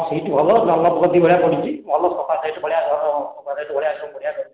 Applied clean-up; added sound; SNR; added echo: none; none; none; none.